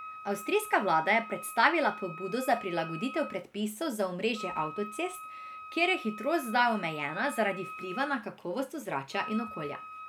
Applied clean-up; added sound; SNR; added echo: none; Wind instrument, woodwind instrument; 13 dB; none.